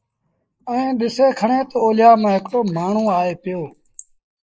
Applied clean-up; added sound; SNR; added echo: neural mask model Resemble Enhance denoiser.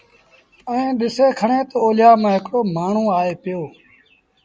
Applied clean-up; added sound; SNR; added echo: none; none; none; none.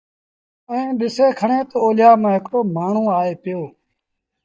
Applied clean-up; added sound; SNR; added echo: neural mask model DeepFilterNet 3.